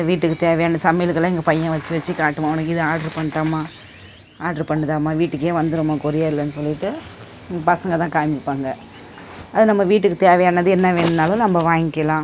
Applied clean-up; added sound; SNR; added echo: none; none; none; none.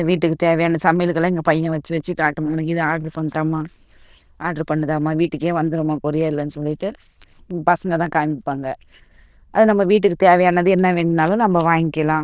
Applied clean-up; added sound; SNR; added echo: neural diffusion model UNIVERSE++.